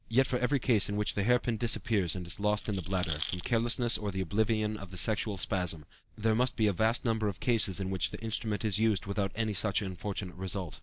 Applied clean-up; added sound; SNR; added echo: none; Rattle; 3 dB; none.